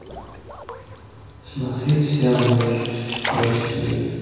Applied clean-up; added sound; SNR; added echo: none; Splash, splatter; 9 dB; reverberation time 2.2 s.